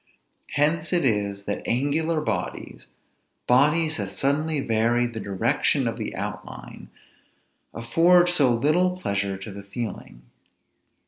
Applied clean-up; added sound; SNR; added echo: none; none; none; none.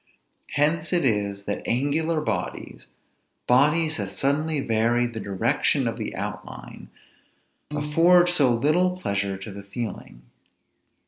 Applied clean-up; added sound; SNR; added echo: none; Piano; 8 dB; none.